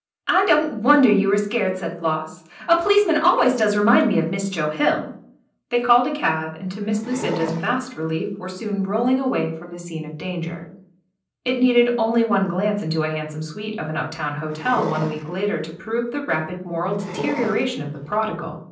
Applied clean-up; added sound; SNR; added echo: neural separator model SepFormer DNS4.